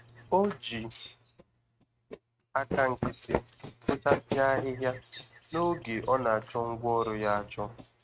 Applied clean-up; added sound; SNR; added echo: neural mask model RNNoise.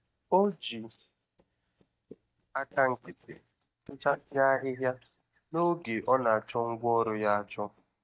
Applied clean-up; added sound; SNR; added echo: neural mask model DeepFilterNet 3.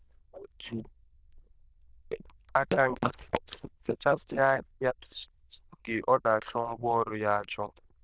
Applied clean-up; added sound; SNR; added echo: neural diffusion model UNIVERSE++.